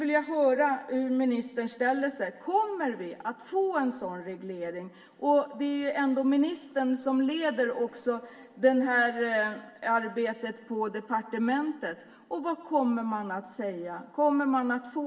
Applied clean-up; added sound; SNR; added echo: none; none; none; reverberation time 2.7 s.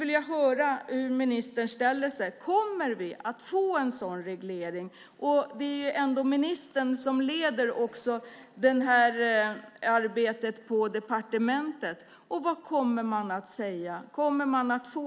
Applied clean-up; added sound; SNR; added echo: none; none; none; none.